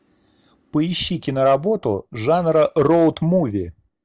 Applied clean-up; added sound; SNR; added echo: none; none; none; none.